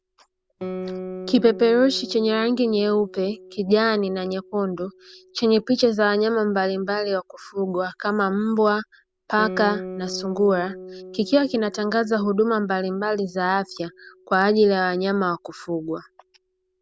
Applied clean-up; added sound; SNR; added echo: none; Guitar; 16 dB; none.